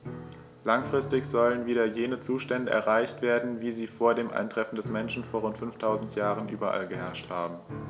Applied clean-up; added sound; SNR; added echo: none; Piano; 14 dB; none.